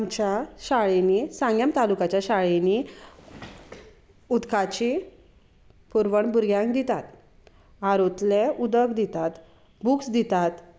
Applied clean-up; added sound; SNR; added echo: none; none; none; none.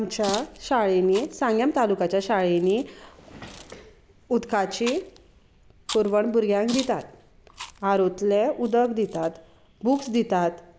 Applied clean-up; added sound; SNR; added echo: none; Chewing, mastication; 18 dB; none.